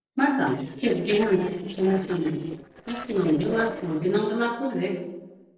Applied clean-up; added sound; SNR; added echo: neural separator model SepFormer DNS4.